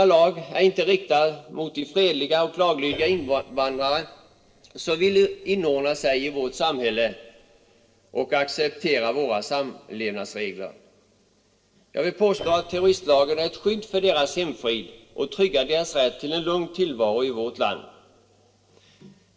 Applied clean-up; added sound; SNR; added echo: neural separator model SepFormer DNS4.